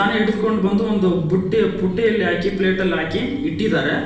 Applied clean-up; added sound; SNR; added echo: none; none; none; reverberation time 0.9 s.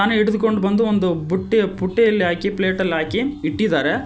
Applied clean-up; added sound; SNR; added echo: none; none; none; none.